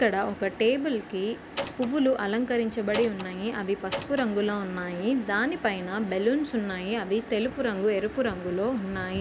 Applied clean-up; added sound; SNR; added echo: none; Door; 9 dB; none.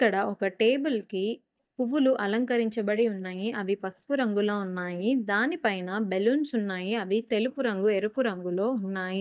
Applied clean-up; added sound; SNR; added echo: neural mask model DeepFilterNet 3.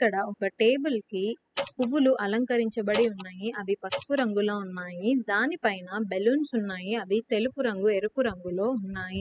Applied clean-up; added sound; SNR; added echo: classical method spectral subtraction.